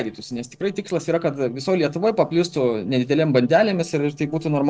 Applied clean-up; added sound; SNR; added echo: neural separator model SepFormer DNS4.